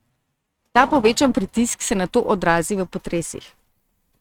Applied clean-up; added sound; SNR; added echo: neural mask model RNNoise.